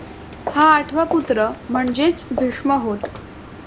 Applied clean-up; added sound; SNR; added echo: none; Walk, footsteps; 11 dB; none.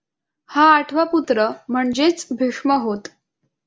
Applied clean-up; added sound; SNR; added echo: none; none; none; none.